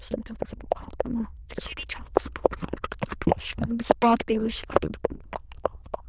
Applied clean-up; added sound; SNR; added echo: neural diffusion model UNIVERSE++.